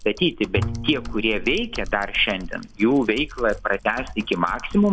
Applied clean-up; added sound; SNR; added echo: none; Bowed string instrument + Typing; 10 dB; none.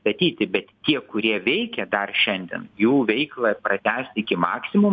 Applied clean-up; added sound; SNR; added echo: none; none; none; none.